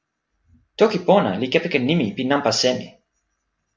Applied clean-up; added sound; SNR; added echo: none; none; none; none.